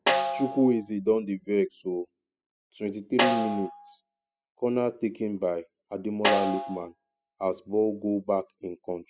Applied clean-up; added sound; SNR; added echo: classical method spectral subtraction.